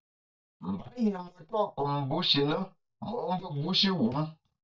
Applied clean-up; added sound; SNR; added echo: neural mask model DeepFilterNet 3.